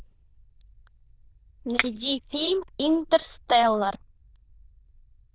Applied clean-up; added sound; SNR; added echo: neural diffusion model UNIVERSE++.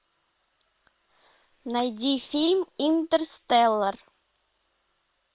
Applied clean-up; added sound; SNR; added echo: neural separator model SepFormer WHAM!.